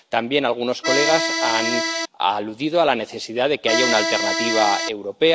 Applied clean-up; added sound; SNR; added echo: none; Accordion; 0 dB; none.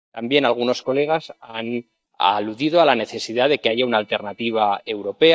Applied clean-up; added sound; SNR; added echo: neural mask model DeepFilterNet 3.